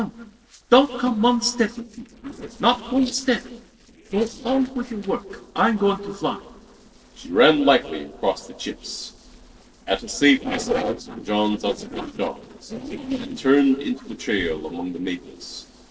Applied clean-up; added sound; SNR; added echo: neural separator model SepFormer DNS4.